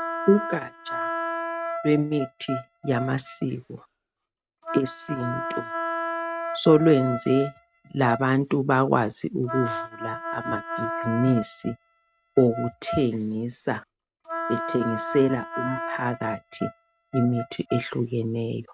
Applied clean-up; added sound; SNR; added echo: neural mask model RNNoise.